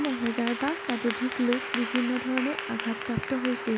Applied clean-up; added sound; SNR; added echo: none; Applause / Clapping; 6 dB; none.